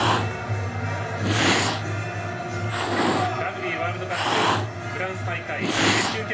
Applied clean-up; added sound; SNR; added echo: none; Cat; -1 dB; reverberation time 0.2 s.